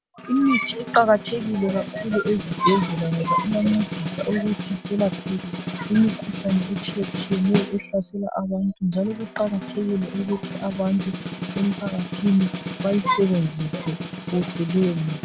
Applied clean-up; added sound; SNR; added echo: none; Snare drum; 9 dB; none.